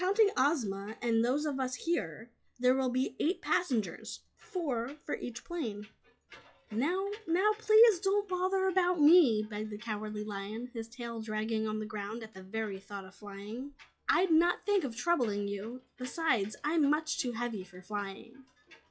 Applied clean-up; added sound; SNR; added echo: classical method log-MMSE.